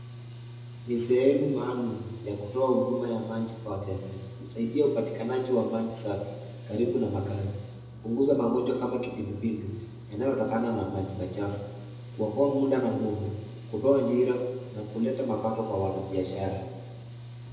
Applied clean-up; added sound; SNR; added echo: none; Mechanical fan / Engine; 13 dB; reverberation time 1.0 s.